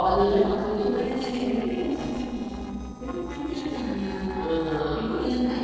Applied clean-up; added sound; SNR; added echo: neural separator model SepFormer DNS4.